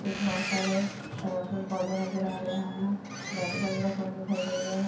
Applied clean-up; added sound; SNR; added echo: none; Boat, Water vehicle; 8 dB; reverberation time 0.6 s.